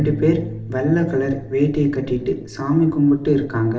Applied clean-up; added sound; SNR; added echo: none; Bass guitar; 15 dB; reverberation time 0.6 s.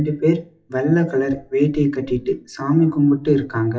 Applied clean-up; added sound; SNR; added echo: classical method WPE with log-MMSE.